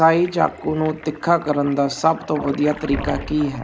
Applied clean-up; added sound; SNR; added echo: none; Toilet flush; 17 dB; none.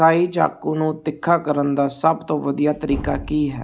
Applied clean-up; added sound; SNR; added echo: none; none; none; none.